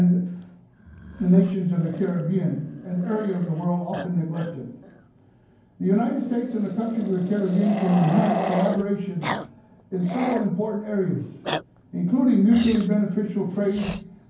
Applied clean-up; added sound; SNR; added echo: none; Growling; 11 dB; reverberation time 0.9 s.